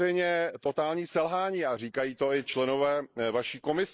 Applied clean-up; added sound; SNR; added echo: neural mask model Resemble Enhance denoiser.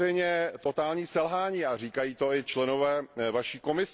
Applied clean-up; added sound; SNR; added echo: none; none; none; none.